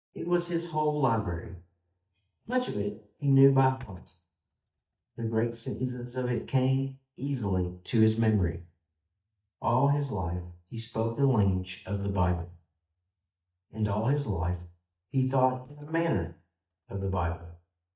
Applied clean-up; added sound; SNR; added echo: neural mask model DeepFilterNet 3.